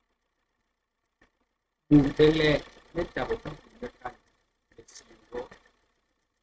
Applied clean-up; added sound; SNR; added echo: neural mask model RNNoise.